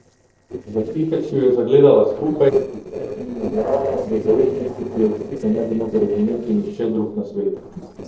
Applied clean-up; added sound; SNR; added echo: neural separator model SepFormer DNS4.